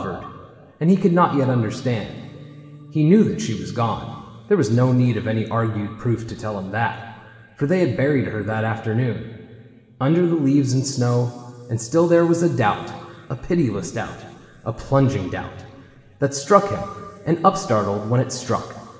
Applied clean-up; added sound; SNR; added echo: none; Organ; 19 dB; reverberation time 2.4 s.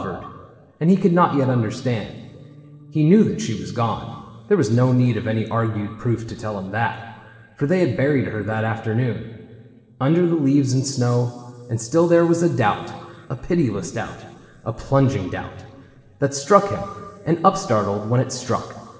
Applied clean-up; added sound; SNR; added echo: neural separator model SepFormer DNS4.